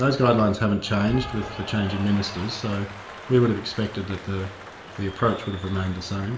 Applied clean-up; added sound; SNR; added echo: none; Applause / Cheering; 14 dB; reverberation time 1.6 s.